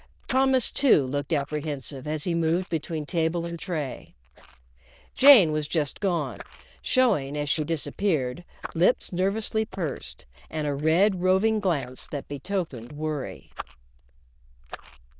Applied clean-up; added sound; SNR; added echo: neural diffusion model UNIVERSE++.